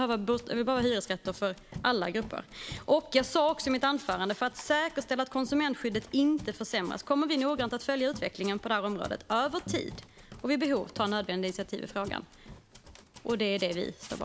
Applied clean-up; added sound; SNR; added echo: none; Run; 18 dB; none.